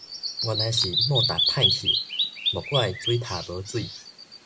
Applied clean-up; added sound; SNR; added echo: none; Bird vocalization, bird call, bird song; -2 dB; none.